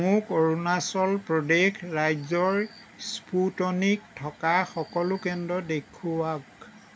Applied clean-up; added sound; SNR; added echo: none; none; none; none.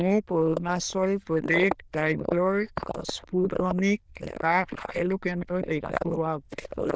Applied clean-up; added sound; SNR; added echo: neural diffusion model UNIVERSE++.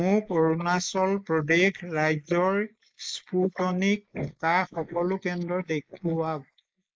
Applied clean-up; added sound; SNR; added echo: neural mask model Resemble Enhance denoiser.